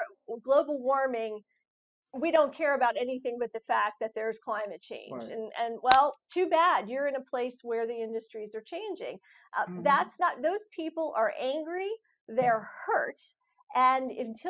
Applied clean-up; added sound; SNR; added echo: classical method spectral subtraction.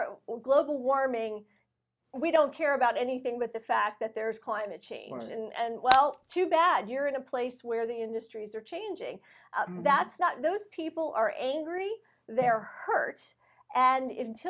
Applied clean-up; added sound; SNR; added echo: none; Shatter; 10 dB; none.